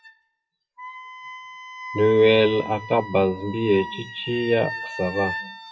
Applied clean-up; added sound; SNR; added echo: classical method WPE with log-MMSE.